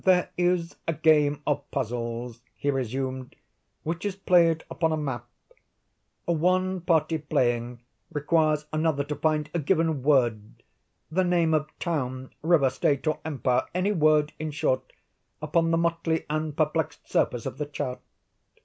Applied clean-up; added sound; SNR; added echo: none; none; none; none.